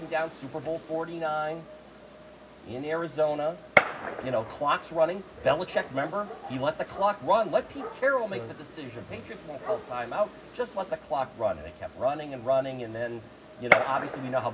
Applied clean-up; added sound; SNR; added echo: none; Gunshot, gunfire; 5 dB; reverberation time 0.4 s.